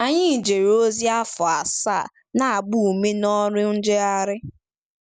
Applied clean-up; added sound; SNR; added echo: none; none; none; none.